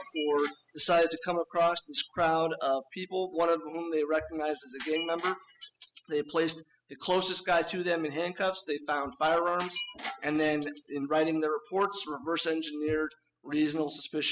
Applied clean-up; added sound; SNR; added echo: classical method spectral subtraction.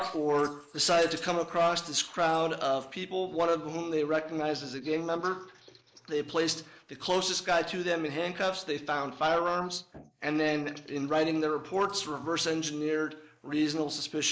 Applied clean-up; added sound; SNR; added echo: neural mask model Resemble Enhance denoiser.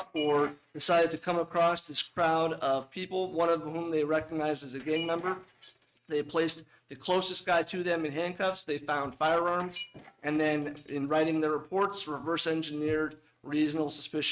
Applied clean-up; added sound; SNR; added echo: neural mask model RNNoise.